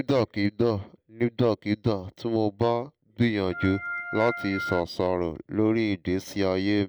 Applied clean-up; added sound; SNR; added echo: none; Organ; 7 dB; none.